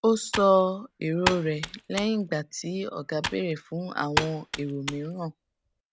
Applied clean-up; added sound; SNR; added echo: none; Computer keyboard; 8 dB; none.